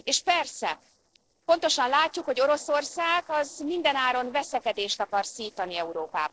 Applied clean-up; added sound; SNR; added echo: neural separator model SepFormer DNS4.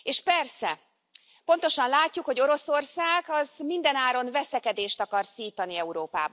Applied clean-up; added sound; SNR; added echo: none; none; none; none.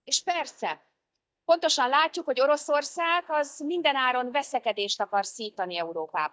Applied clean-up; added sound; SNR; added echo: neural mask model DeepFilterNet 3.